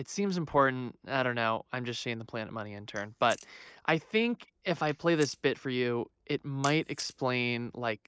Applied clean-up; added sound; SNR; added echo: neural mask model Resemble Enhance denoiser.